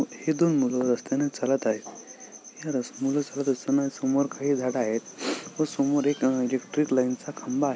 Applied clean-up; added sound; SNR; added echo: none; none; none; none.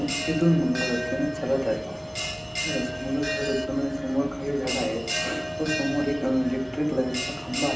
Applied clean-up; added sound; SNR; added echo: none; Bell; 5 dB; reverberation time 0.6 s.